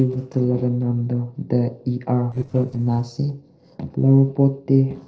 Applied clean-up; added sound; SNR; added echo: neural separator model SepFormer DNS4.